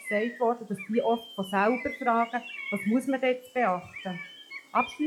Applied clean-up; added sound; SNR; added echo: classical method log-MMSE.